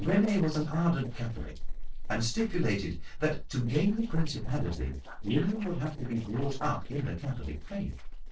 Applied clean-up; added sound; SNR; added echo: neural separator model SepFormer DNS4.